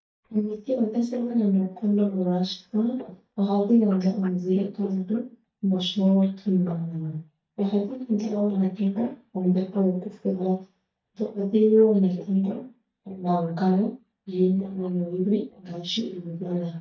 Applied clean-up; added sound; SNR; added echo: neural mask model DeepFilterNet 3.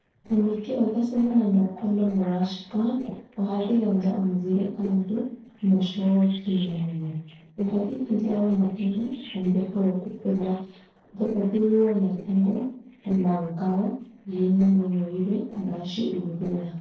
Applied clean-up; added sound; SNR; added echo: neural separator model SepFormer DNS4.